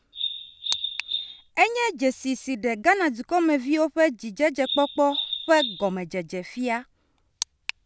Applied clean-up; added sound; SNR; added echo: none; Bird vocalization, bird call, bird song; 7 dB; none.